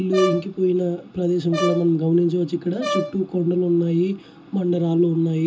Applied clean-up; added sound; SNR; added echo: none; Brass instrument; 9 dB; reverberation time 0.2 s.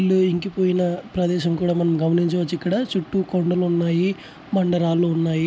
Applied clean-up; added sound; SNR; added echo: none; none; none; none.